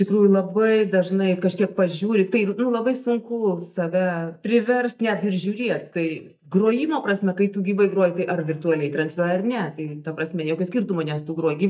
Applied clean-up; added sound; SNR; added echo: neural mask model DeepFilterNet 3.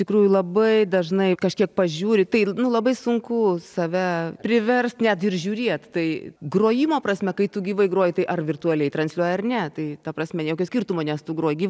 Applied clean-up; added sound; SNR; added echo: none; none; none; none.